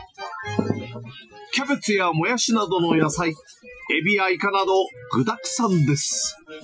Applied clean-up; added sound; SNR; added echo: classical method Wiener filter.